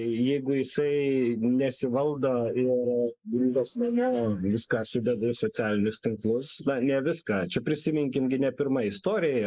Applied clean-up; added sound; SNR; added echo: neural mask model Resemble Enhance denoiser.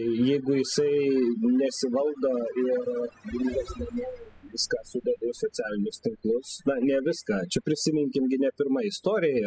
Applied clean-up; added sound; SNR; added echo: classical method spectral subtraction.